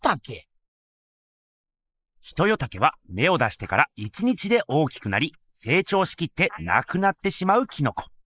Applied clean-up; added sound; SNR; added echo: neural mask model Resemble Enhance denoiser.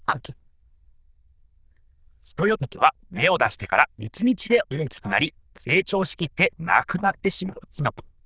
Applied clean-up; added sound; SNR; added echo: neural diffusion model UNIVERSE++.